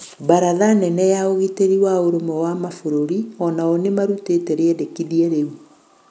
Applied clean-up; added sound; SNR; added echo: none; none; none; none.